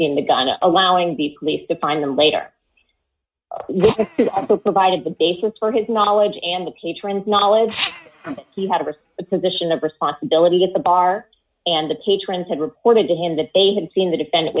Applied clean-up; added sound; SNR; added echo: neural mask model RNNoise.